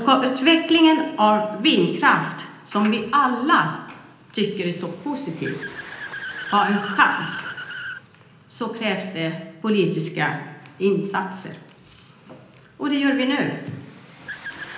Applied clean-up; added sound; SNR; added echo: none; Accelerating, revving, vroom / Car; 17 dB; reverberation time 0.8 s.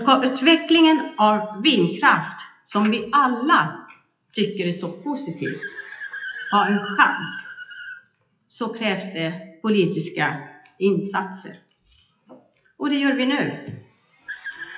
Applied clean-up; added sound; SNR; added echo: classical method WPE with log-MMSE.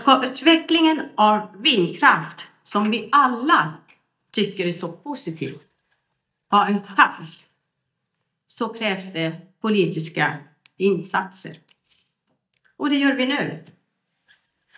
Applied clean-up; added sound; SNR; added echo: neural mask model DeepFilterNet 3.